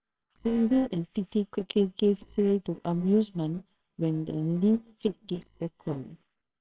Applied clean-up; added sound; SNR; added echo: neural separator model SepFormer WHAMR!.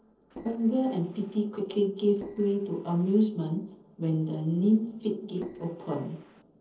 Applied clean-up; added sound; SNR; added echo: neural separator model SepFormer DNS4.